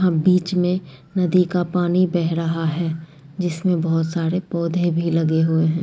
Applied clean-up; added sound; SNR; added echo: none; none; none; none.